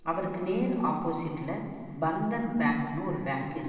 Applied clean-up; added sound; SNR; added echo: none; none; none; reverberation time 1.6 s.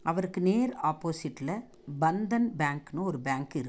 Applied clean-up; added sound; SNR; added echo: none; none; none; none.